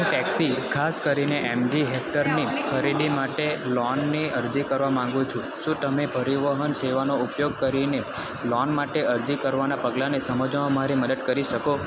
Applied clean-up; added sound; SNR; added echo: none; none; none; none.